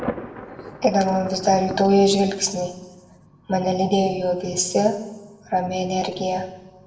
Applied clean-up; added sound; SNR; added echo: none; Thunder; 16 dB; reverberation time 0.8 s.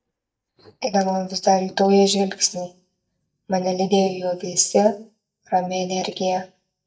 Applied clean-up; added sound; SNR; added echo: neural mask model DeepFilterNet 3.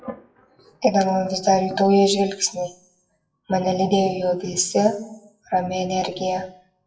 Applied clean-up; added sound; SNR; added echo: classical method WPE with log-MMSE.